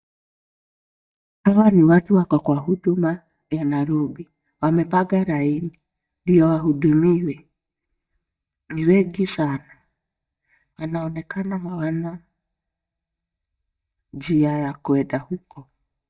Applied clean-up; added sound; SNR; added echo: neural mask model DeepFilterNet 3.